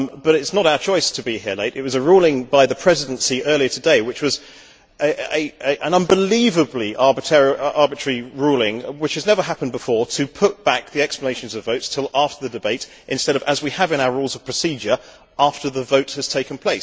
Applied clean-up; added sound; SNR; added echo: none; none; none; none.